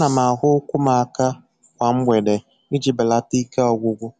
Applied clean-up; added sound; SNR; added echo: none; none; none; none.